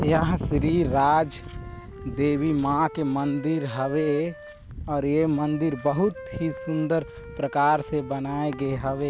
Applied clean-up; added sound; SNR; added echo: none; Wind instrument, woodwind instrument; 17 dB; none.